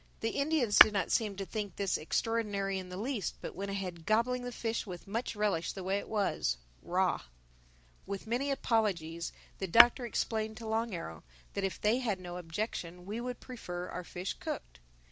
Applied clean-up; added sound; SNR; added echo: none; Tap / Hammer; -3 dB; none.